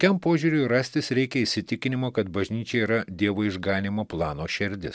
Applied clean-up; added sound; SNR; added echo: none; none; none; none.